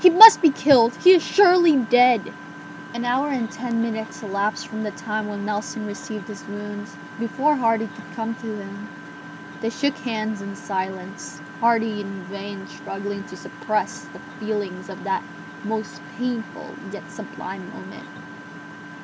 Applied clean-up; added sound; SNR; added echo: none; Engine; 15 dB; none.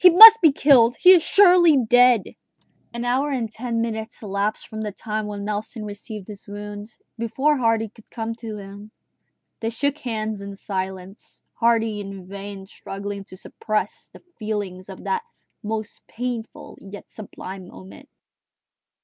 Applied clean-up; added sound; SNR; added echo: none; none; none; none.